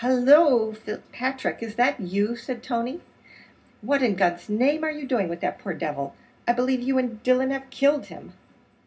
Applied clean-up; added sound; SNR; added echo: none; none; none; reverberation time 0.4 s.